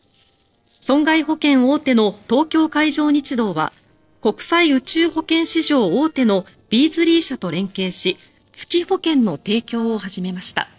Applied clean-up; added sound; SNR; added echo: neural separator model SepFormer DNS4.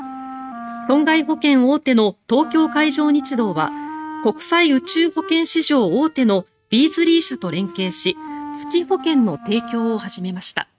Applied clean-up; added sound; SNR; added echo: neural mask model RNNoise.